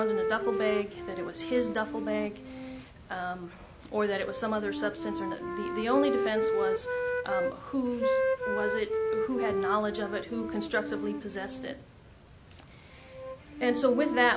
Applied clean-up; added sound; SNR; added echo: none; Wind instrument, woodwind instrument; 1 dB; none.